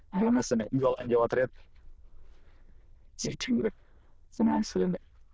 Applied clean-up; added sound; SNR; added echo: neural diffusion model UNIVERSE++.